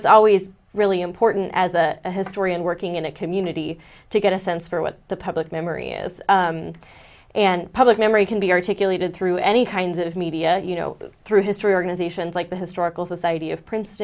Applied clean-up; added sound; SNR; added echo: none; none; none; none.